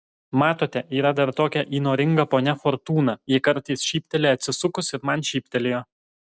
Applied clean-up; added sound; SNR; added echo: none; none; none; none.